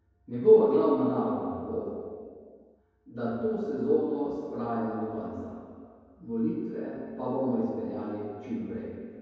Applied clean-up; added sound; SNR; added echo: none; none; none; reverberation time 2.2 s.